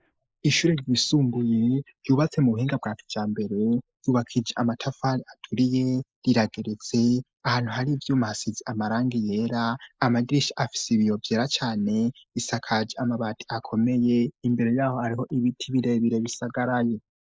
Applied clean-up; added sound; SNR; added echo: neural mask model Resemble Enhance denoiser.